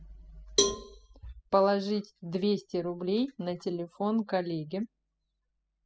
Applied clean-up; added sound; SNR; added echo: classical method spectral subtraction.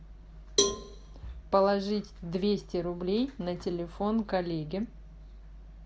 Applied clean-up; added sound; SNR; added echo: none; Cowbell; 3 dB; none.